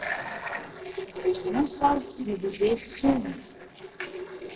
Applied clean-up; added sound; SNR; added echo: neural separator model SepFormer DNS4.